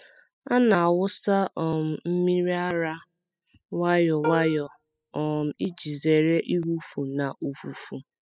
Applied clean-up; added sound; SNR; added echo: classical method spectral subtraction.